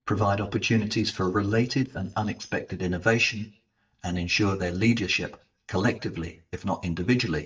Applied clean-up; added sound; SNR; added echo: neural mask model DeepFilterNet 3.